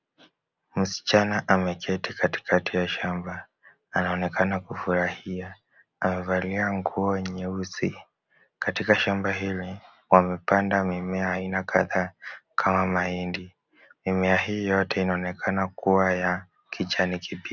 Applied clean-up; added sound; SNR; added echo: none; none; none; none.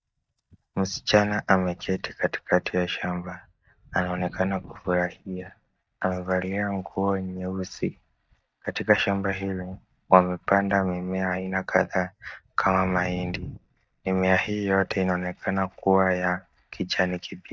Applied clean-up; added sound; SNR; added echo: neural mask model DeepFilterNet 3.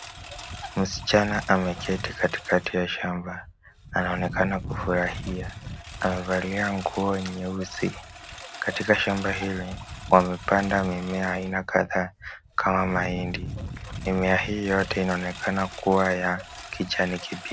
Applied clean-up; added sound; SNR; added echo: none; Engine; 12 dB; none.